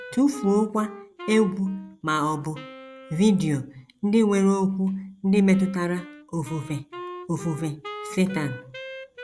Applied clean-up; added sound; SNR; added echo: none; Wind instrument, woodwind instrument; 17 dB; none.